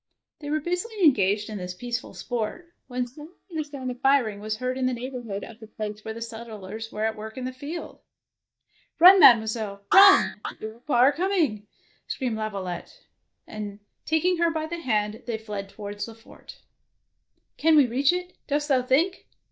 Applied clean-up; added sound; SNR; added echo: neural mask model DeepFilterNet 3.